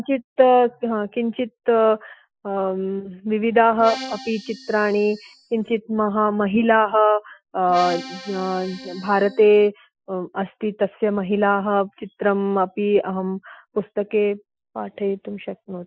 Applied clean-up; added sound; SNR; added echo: classical method Wiener filter.